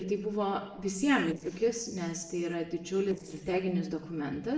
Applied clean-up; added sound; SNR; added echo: neural separator model SepFormer DNS4.